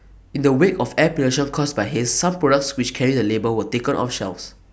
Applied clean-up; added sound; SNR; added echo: none; none; none; none.